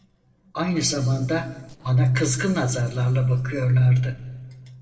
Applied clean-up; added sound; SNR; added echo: neural separator model SepFormer DNS4.